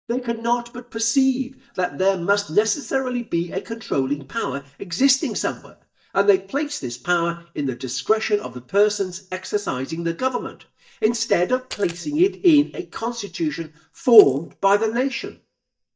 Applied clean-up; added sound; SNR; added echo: neural mask model DeepFilterNet 3.